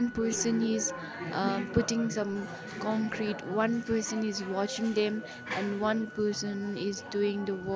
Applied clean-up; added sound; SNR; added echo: none; Organ; 18 dB; none.